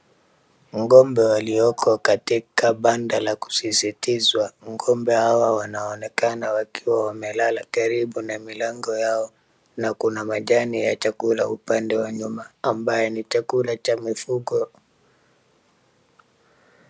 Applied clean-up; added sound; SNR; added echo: none; none; none; none.